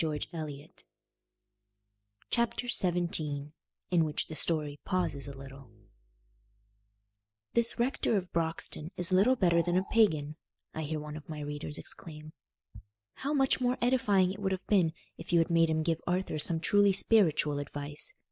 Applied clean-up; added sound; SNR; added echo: neural mask model DeepFilterNet 3.